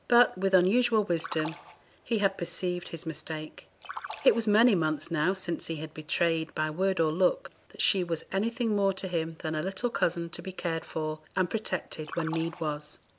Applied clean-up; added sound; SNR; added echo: none; Splash, splatter; 14 dB; none.